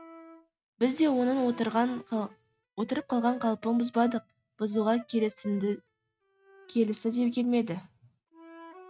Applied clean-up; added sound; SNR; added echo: neural mask model RNNoise.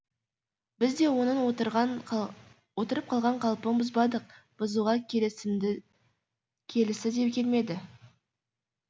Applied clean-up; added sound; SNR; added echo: none; none; none; none.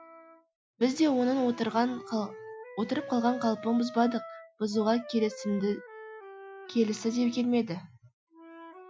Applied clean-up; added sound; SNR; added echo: classical method Wiener filter.